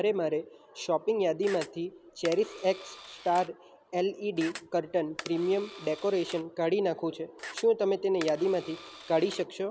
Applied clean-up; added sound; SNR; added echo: none; Camera; 16 dB; none.